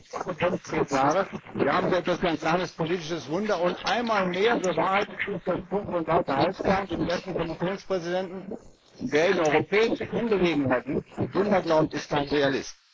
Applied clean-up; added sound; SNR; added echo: neural mask model Resemble Enhance denoiser.